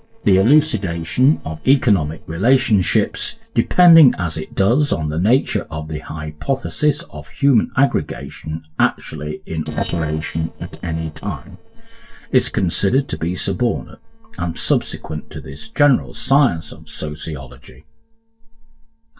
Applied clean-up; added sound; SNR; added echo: neural separator model SepFormer DNS4.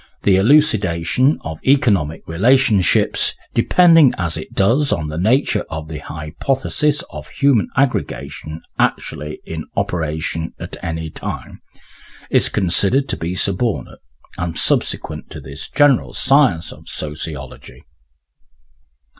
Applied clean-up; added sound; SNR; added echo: none; none; none; none.